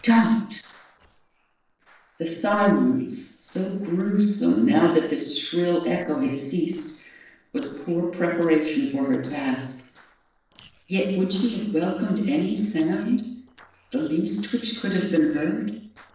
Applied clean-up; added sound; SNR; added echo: neural separator model SepFormer DNS4.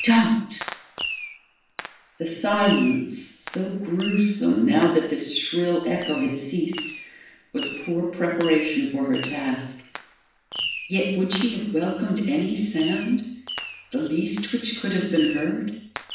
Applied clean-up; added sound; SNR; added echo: none; Fireworks; 13 dB; reverberation time 0.6 s.